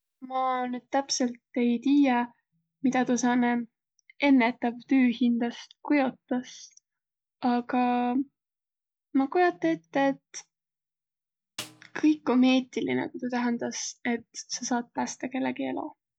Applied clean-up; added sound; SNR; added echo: none; Snare drum; 20 dB; none.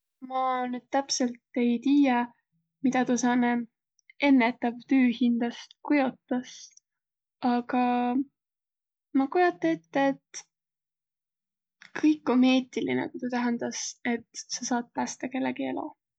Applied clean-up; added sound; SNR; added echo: none; none; none; none.